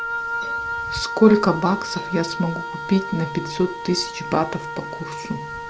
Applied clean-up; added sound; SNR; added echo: none; Wind instrument, woodwind instrument; 7 dB; none.